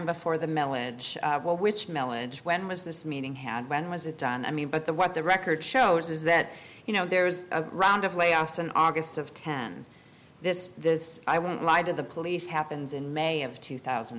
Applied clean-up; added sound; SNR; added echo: none; none; none; none.